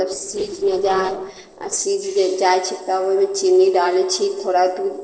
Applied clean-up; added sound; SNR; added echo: neural separator model SepFormer DNS4.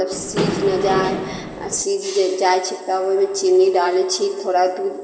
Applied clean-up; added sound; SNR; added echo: none; Engine / Mechanisms; 5 dB; reverberation time 1.6 s.